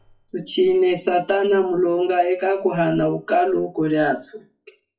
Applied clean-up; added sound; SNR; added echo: classical method WPE with log-MMSE.